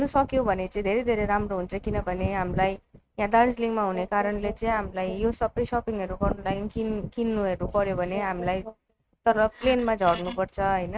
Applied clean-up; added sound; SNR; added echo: neural mask model RNNoise.